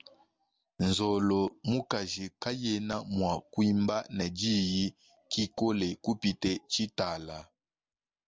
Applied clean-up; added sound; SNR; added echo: none; none; none; none.